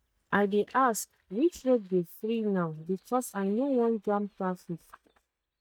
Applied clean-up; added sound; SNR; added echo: neural mask model DeepFilterNet 3.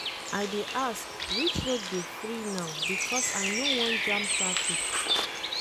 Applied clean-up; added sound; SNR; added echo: none; Bird; -4 dB; none.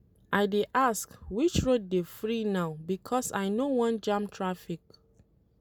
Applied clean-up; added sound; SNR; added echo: none; none; none; none.